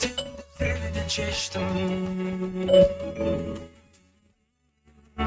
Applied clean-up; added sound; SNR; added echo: neural mask model RNNoise.